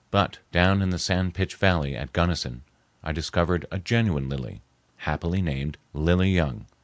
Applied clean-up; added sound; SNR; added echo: none; none; none; none.